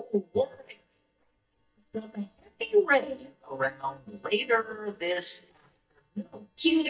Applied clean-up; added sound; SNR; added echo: neural mask model DeepFilterNet 3.